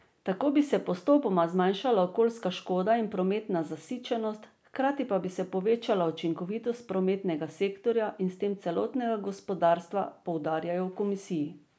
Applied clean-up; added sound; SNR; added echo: none; none; none; none.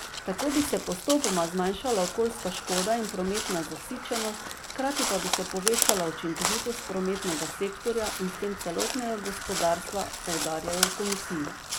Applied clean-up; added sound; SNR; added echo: none; Crow; 3 dB; none.